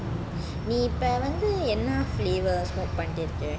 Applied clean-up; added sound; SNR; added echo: none; none; none; none.